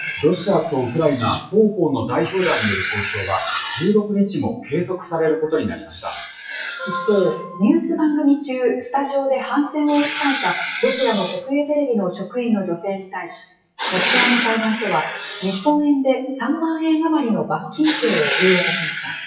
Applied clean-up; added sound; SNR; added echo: classical method WPE with log-MMSE.